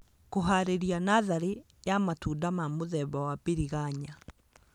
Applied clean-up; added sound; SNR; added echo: none; none; none; none.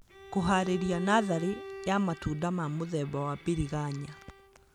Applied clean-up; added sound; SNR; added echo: none; Bowed string instrument; 14 dB; none.